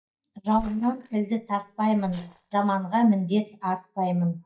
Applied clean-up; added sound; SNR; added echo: neural mask model DeepFilterNet 3.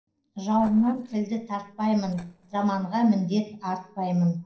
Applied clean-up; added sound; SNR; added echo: neural separator model SepFormer DNS4.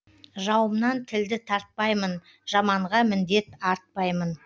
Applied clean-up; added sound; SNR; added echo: none; none; none; none.